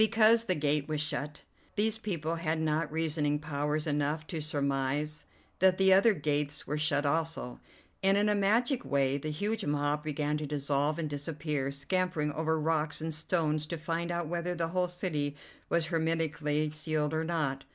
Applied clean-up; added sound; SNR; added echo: none; none; none; none.